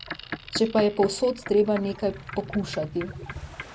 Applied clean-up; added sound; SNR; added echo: none; Boat, Water vehicle; 12 dB; none.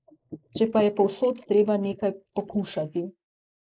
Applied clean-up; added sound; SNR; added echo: neural mask model Resemble Enhance denoiser.